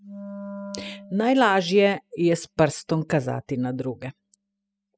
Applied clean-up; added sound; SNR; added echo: classical method spectral subtraction.